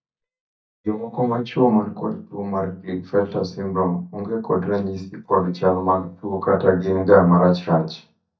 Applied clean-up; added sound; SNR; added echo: neural mask model DeepFilterNet 3.